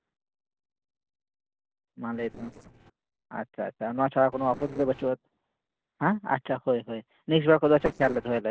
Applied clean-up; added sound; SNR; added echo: neural separator model SepFormer DNS4.